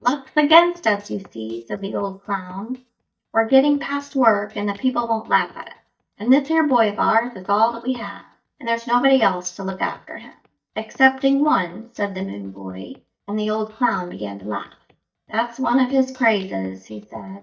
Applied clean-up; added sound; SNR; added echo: neural mask model DeepFilterNet 3.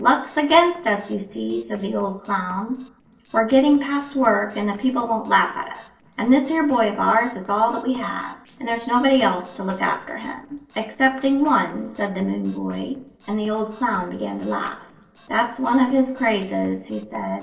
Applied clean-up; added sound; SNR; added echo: neural separator model SepFormer DNS4.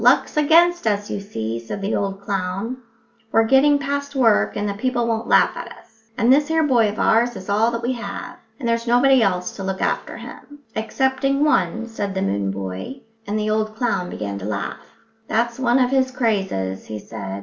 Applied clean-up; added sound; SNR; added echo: none; none; none; none.